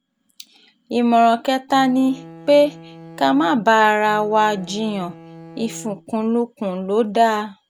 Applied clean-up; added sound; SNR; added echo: none; Bowed string instrument; 20 dB; none.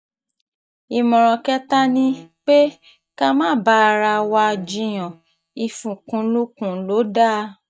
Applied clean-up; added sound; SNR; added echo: neural mask model DeepFilterNet 3.